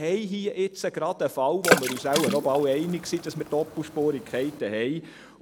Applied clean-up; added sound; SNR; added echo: none; Water / Splash, splatter; 3 dB; none.